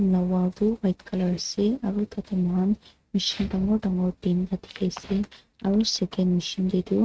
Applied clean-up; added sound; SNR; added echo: neural mask model RNNoise.